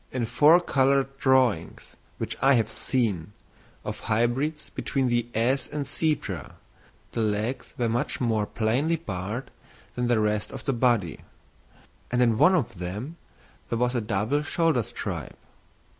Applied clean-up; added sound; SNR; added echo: none; none; none; none.